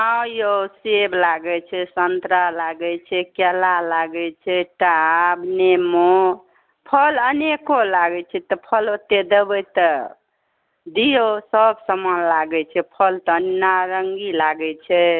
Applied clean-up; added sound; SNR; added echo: none; none; none; none.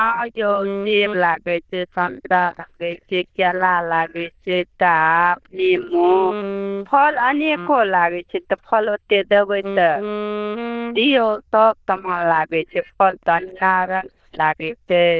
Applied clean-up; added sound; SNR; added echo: neural diffusion model UNIVERSE++.